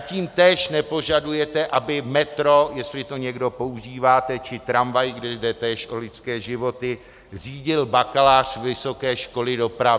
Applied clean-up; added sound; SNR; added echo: none; none; none; none.